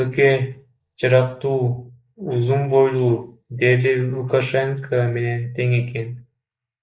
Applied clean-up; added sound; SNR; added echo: neural mask model Resemble Enhance denoiser.